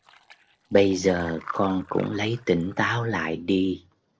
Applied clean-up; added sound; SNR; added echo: neural separator model SepFormer DNS4.